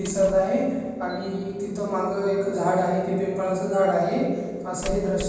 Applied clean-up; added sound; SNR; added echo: none; Squeak / Wood; 18 dB; reverberation time 1.2 s.